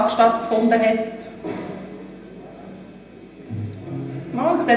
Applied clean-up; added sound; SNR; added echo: none; none; none; reverberation time 0.8 s.